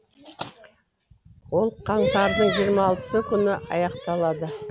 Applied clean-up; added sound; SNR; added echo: none; none; none; none.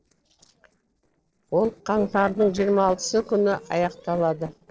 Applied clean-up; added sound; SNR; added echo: neural separator model SepFormer DNS4.